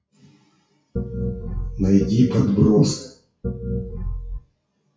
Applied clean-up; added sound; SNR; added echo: classical method WPE with log-MMSE.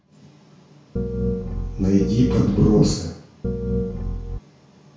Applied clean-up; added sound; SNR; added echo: none; Piano; 2 dB; reverberation time 0.6 s.